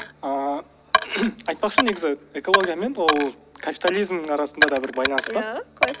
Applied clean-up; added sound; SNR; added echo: none; Coin (dropping); 1 dB; none.